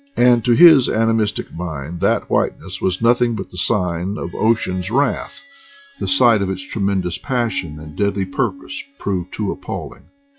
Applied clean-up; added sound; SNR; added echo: classical method log-MMSE.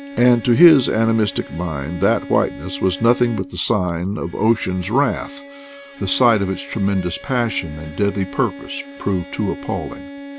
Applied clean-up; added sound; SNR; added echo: none; Bowed string instrument; 15 dB; none.